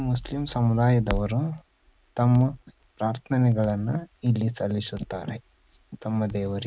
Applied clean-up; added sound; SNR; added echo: none; Crackle; 16 dB; none.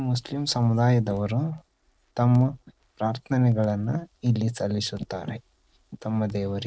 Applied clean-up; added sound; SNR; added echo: neural separator model SepFormer DNS4.